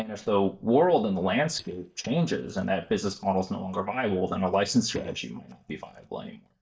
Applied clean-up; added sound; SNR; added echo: neural mask model DeepFilterNet 3.